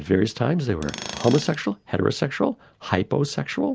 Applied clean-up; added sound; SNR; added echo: none; Tools; 13 dB; none.